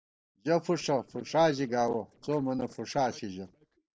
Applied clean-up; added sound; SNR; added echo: neural separator model SepFormer DNS4.